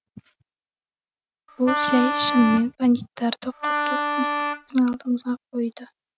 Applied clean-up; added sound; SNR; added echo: neural mask model RNNoise.